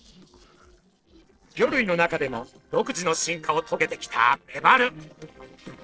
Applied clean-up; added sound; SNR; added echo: neural separator model SepFormer DNS4.